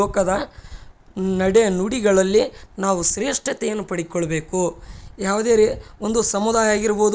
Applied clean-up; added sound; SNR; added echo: none; none; none; none.